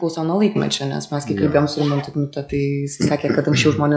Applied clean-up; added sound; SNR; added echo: classical method log-MMSE.